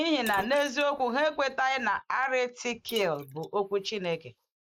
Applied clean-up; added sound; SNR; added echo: neural mask model Resemble Enhance denoiser.